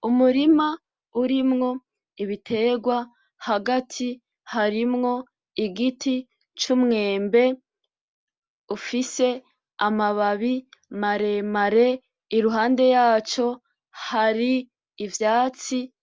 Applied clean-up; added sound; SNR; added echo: none; none; none; none.